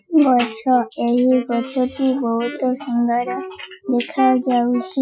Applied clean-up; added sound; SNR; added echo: classical method Wiener filter.